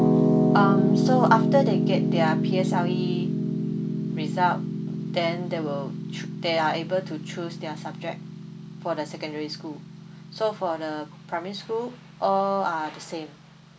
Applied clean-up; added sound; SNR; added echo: none; Piano; -2 dB; none.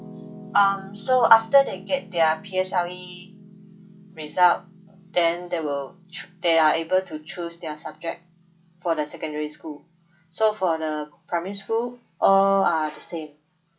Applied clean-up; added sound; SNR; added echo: classical method log-MMSE.